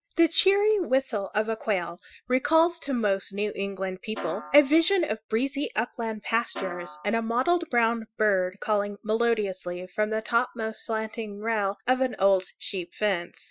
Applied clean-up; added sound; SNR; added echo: classical method Wiener filter.